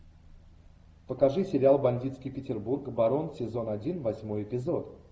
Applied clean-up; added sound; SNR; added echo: none; none; none; none.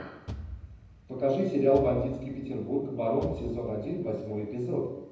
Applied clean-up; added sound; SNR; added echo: none; Bass drum / Thump, thud; 14 dB; reverberation time 0.9 s.